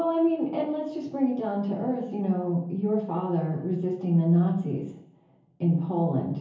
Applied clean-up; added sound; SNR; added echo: none; none; none; reverberation time 0.7 s.